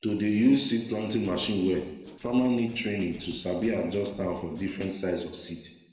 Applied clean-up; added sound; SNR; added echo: neural separator model SepFormer DNS4.